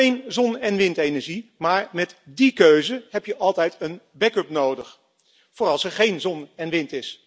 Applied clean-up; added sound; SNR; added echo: none; none; none; none.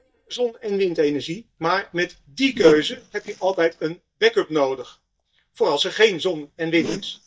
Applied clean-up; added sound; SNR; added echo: neural mask model DeepFilterNet 3.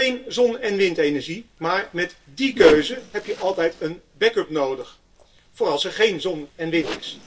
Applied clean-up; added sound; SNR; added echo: neural separator model SepFormer DNS4.